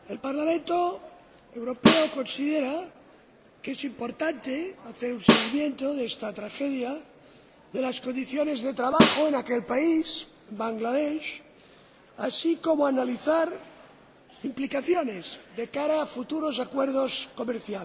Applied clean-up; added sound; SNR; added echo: none; Snare drum; -3 dB; none.